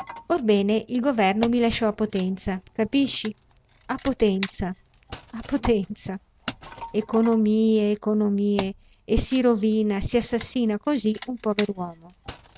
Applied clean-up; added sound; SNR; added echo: none; Wood; 17 dB; none.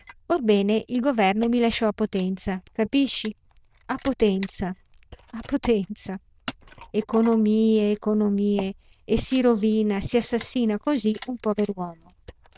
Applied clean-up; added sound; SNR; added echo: neural diffusion model UNIVERSE++.